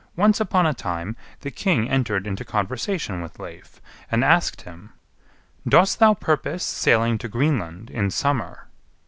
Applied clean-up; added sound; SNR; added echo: none; none; none; none.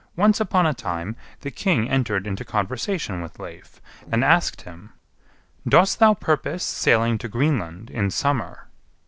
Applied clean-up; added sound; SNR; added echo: neural separator model SepFormer DNS4.